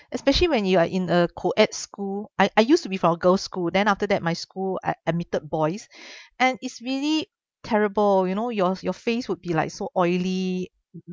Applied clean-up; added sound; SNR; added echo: none; none; none; none.